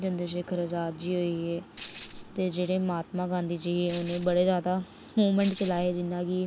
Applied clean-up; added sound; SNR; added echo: none; Tambourine; 0 dB; none.